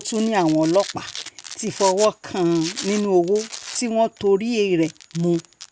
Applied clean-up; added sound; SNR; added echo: none; Domestic sounds, home sounds; 15 dB; none.